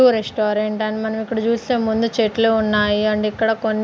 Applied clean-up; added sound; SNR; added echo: none; none; none; none.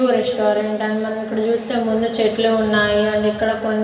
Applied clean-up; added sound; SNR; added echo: none; none; none; reverberation time 2.3 s.